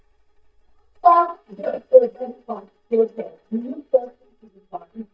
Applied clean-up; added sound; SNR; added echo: neural mask model DeepFilterNet 3.